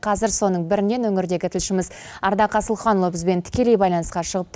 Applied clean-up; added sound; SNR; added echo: none; none; none; none.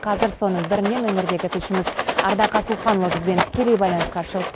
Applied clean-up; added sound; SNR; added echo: none; Rattle; 5 dB; none.